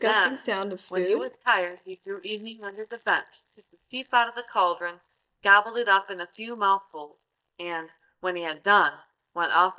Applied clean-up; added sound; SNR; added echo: neural mask model DeepFilterNet 3.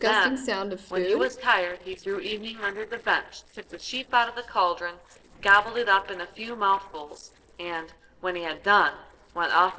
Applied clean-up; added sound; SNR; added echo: neural separator model SepFormer DNS4.